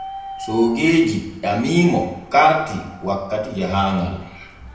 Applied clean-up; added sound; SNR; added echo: none; Bird; 18 dB; reverberation time 0.8 s.